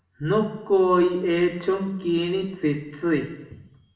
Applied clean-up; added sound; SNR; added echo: none; none; none; reverberation time 0.8 s.